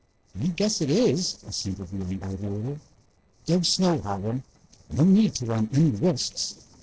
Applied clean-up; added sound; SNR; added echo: neural separator model SepFormer DNS4.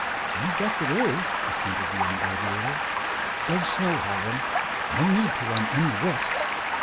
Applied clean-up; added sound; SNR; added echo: none; Stream; -2 dB; none.